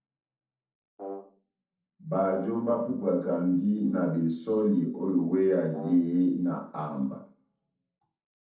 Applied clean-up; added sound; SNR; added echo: neural separator model SepFormer DNS4.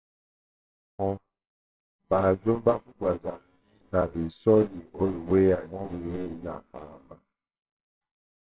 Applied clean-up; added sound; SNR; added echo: neural separator model SepFormer WHAMR!.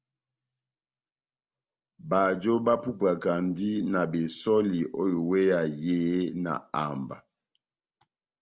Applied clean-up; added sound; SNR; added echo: none; none; none; none.